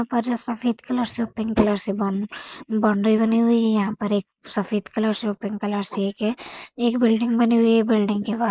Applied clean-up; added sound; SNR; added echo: neural mask model Resemble Enhance denoiser.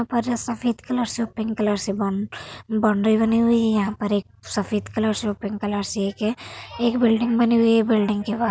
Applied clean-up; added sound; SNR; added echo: none; none; none; none.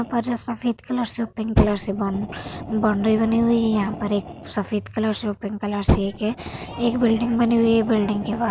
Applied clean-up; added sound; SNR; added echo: none; Fire; 7 dB; none.